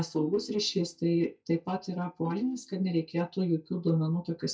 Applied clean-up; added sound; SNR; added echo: neural mask model DeepFilterNet 3.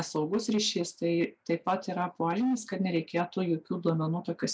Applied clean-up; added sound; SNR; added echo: none; none; none; none.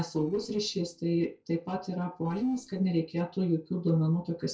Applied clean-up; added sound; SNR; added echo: neural separator model SepFormer DNS4.